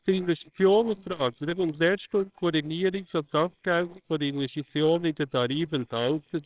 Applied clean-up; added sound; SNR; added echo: neural separator model SepFormer WHAMR!.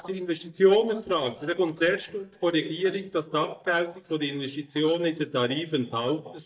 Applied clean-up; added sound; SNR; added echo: neural mask model DeepFilterNet 3.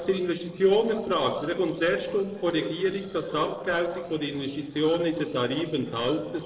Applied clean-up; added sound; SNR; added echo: neural separator model SepFormer DNS4.